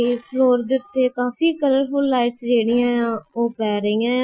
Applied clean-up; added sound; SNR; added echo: classical method Wiener filter.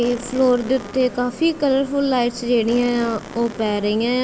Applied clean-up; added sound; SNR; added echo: none; Fart; 17 dB; none.